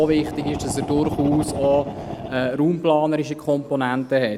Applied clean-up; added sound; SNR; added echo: none; Fire; 10 dB; none.